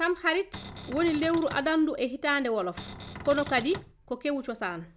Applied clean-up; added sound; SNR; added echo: none; Cupboard open or close; 13 dB; none.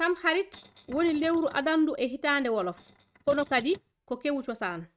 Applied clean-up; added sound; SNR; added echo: neural mask model RNNoise.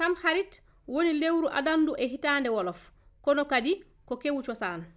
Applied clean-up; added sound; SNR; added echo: none; none; none; none.